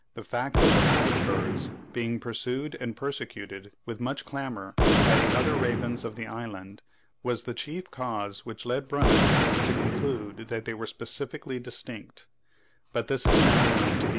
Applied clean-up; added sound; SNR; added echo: none; Gunshot, gunfire; -4 dB; none.